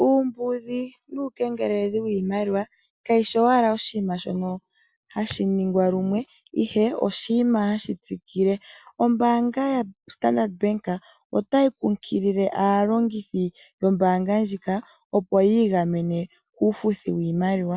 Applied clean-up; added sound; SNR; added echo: none; none; none; none.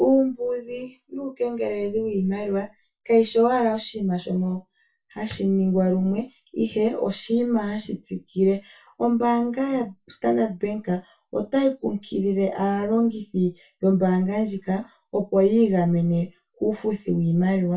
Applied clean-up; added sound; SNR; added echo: none; none; none; reverberation time 0.2 s.